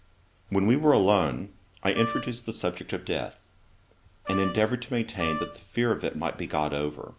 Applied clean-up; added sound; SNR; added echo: none; Wind instrument, woodwind instrument; 8 dB; none.